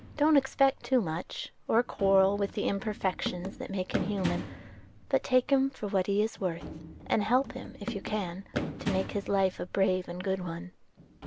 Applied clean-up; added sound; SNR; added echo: none; Run; 11 dB; none.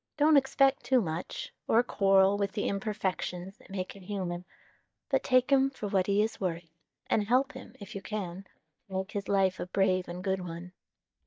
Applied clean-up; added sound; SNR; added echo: neural mask model DeepFilterNet 3.